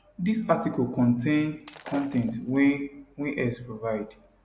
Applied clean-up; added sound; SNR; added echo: none; Shatter; 18 dB; none.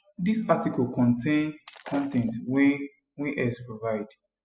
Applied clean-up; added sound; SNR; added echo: classical method spectral subtraction.